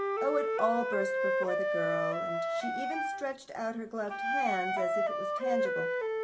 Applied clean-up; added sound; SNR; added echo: none; Wind instrument, woodwind instrument; -4 dB; reverberation time 1.9 s.